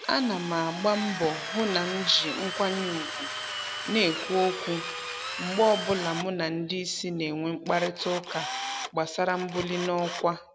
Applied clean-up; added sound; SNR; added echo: none; Drill; 7 dB; none.